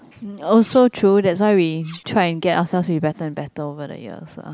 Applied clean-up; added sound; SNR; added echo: none; Cutlery, silverware; 19 dB; none.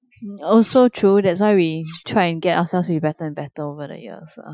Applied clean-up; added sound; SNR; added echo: classical method Wiener filter.